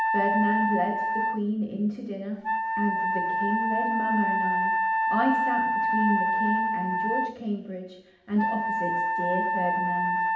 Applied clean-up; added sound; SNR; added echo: none; Wind instrument, woodwind instrument; -3 dB; reverberation time 0.8 s.